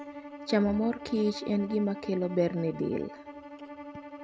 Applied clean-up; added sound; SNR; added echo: none; Bowed string instrument; 13 dB; none.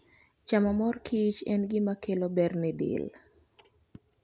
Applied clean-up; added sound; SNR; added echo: none; none; none; none.